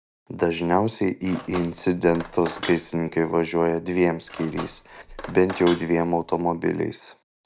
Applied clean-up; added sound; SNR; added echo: none; Cutlery, silverware; 14 dB; none.